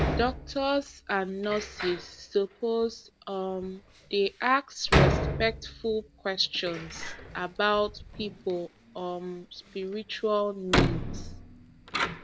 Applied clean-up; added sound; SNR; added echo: none; Door; 2 dB; none.